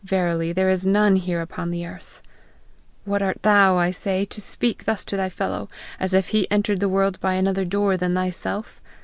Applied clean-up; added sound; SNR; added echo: none; none; none; none.